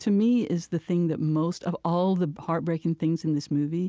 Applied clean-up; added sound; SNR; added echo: none; none; none; none.